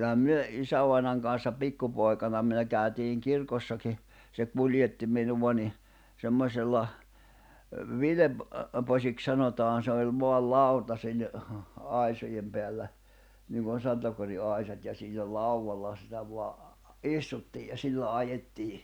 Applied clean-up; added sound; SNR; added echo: none; none; none; none.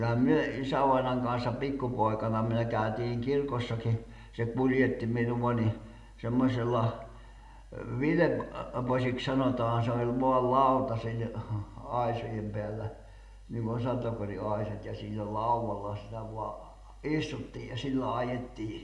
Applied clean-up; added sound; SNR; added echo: none; none; none; reverberation time 0.7 s.